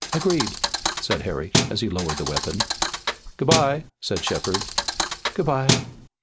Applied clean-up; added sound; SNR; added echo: none; Thump, thud; -1 dB; none.